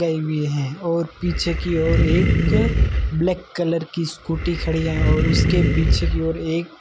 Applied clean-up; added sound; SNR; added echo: none; Animal; -3 dB; none.